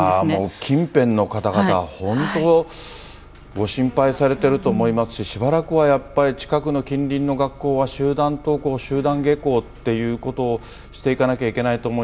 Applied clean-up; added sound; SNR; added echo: none; none; none; none.